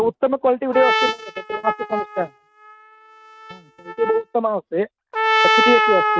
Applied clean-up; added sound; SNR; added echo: neural mask model RNNoise.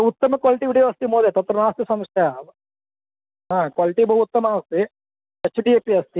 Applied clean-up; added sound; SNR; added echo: none; none; none; none.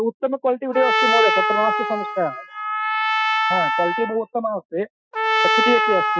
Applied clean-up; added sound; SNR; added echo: classical method Wiener filter.